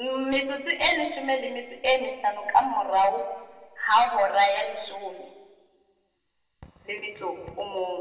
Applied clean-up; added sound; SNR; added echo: none; none; none; reverberation time 2.6 s.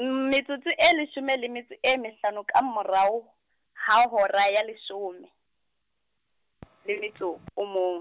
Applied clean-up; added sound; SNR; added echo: none; none; none; none.